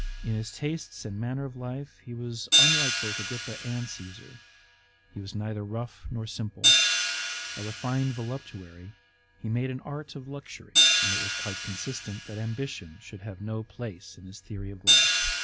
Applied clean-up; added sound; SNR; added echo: none; Hi-hat; -5 dB; none.